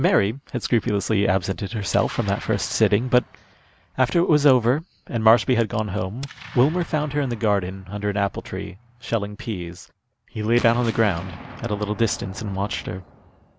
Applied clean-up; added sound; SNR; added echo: none; Explosion; 20 dB; none.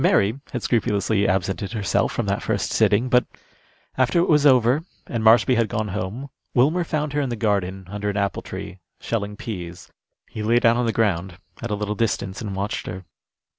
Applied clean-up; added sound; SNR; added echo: none; none; none; none.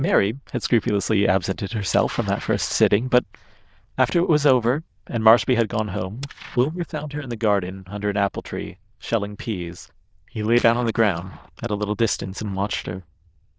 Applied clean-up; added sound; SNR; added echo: neural diffusion model UNIVERSE++.